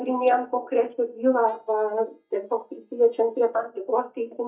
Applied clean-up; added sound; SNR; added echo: neural mask model DeepFilterNet 3.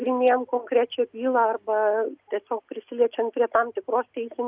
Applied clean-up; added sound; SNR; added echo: none; none; none; none.